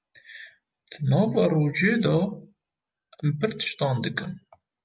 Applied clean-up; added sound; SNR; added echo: none; none; none; none.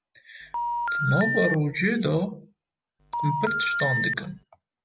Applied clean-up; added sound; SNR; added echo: none; Telephone; 0 dB; none.